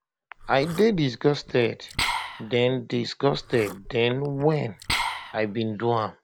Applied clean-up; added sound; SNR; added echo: none; Liquid; 9 dB; none.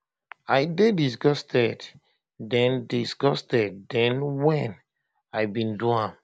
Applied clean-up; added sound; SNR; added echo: none; none; none; none.